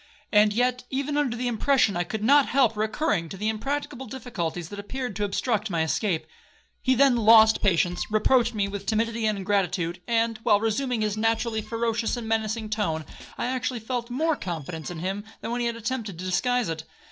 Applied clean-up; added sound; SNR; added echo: neural separator model SepFormer DNS4.